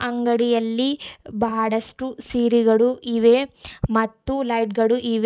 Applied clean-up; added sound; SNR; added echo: none; none; none; none.